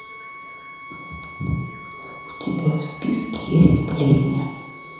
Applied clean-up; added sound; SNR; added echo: none; Bowed string instrument; 16 dB; reverberation time 1.0 s.